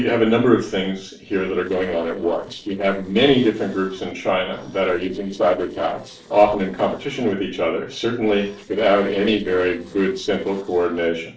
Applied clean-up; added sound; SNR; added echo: neural separator model SepFormer DNS4.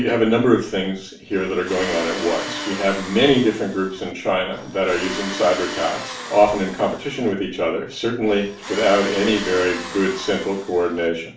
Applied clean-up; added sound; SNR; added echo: none; Tools; 12 dB; reverberation time 0.4 s.